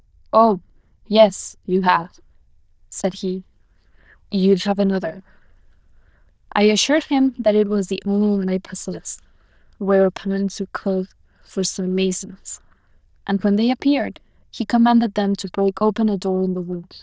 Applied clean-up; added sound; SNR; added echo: neural diffusion model UNIVERSE++.